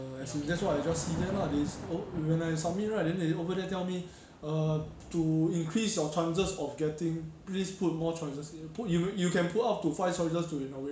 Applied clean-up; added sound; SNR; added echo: none; Thunder / Rain; 14 dB; none.